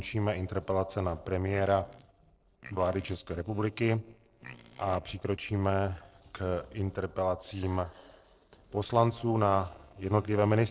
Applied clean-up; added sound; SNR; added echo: neural separator model SepFormer DNS4.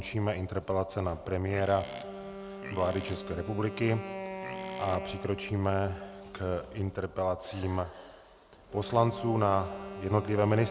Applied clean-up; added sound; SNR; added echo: none; Wind instrument, woodwind instrument + Livestock, farm animals, working animals; 12 dB; none.